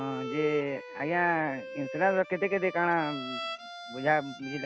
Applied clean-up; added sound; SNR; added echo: none; Bowed string instrument; 10 dB; none.